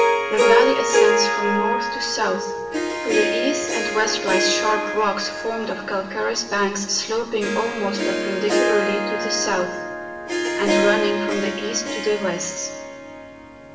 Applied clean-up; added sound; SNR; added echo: none; Harp; -2 dB; reverberation time 0.9 s.